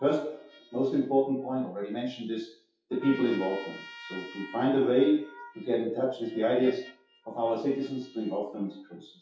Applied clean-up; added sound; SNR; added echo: classical method WPE with log-MMSE.